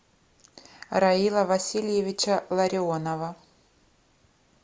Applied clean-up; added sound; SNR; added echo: none; none; none; none.